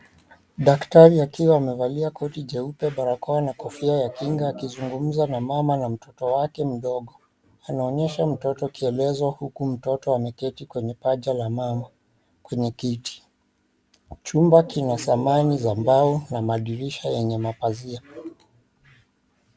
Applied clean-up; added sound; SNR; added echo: none; none; none; none.